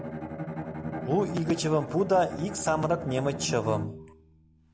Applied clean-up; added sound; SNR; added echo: none; Bowed string instrument; 8 dB; none.